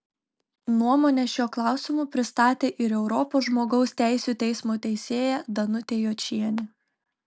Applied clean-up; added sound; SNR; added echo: none; none; none; none.